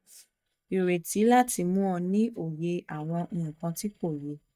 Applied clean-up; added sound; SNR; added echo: neural mask model DeepFilterNet 3.